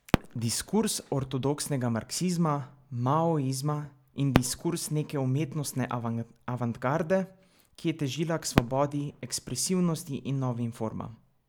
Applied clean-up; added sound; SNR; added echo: none; Fireworks; 8 dB; none.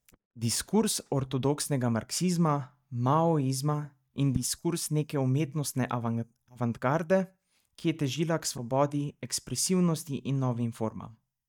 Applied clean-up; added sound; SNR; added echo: neural mask model DeepFilterNet 3.